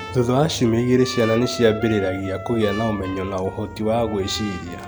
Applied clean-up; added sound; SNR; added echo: none; Trumpet; 14 dB; none.